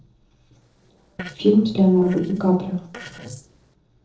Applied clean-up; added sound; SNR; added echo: neural separator model SepFormer DNS4.